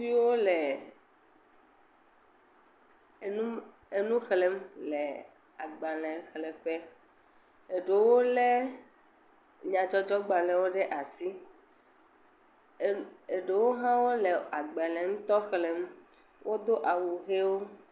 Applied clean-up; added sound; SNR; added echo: none; none; none; none.